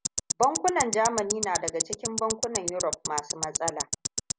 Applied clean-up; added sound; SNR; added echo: none; Tick-tock; 2 dB; none.